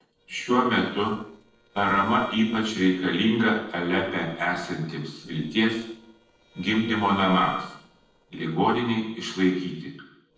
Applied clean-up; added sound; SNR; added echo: neural separator model SepFormer DNS4.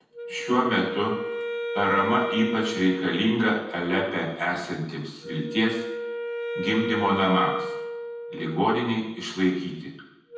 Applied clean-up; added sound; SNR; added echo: none; Wind instrument, woodwind instrument; 7 dB; reverberation time 0.9 s.